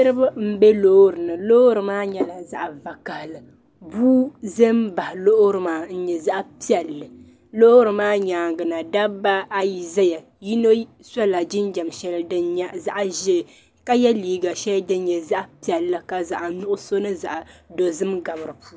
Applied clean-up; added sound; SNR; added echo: none; none; none; none.